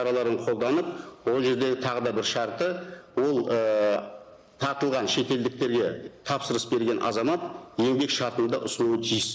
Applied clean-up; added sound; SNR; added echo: none; none; none; none.